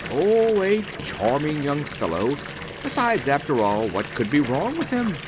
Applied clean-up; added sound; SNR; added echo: none; Fill (with liquid) / Bathtub (filling or washing) / Water tap, faucet; 12 dB; none.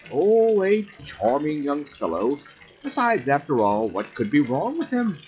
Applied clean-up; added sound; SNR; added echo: classical method log-MMSE.